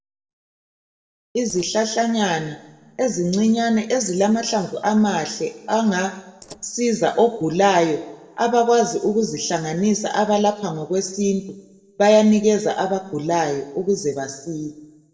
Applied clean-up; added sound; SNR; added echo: neural separator model SepFormer DNS4.